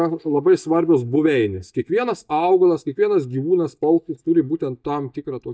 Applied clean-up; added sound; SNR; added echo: neural mask model DeepFilterNet 3.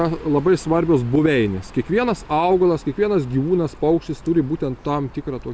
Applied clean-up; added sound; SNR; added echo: none; none; none; none.